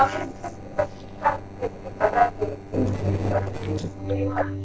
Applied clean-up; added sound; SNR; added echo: neural separator model SepFormer DNS4.